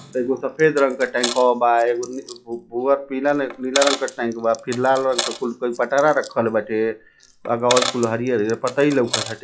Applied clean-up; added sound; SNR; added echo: classical method log-MMSE.